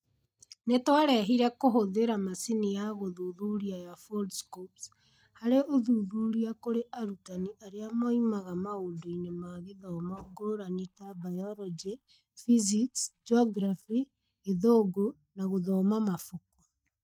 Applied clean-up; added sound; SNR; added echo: neural mask model DeepFilterNet 3.